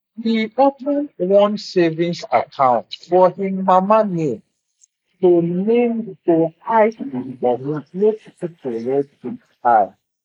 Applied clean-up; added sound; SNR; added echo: neural mask model Resemble Enhance denoiser.